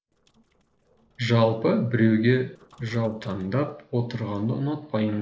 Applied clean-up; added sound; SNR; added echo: neural separator model SepFormer DNS4.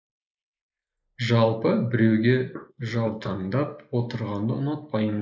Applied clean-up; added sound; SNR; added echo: neural mask model Resemble Enhance denoiser.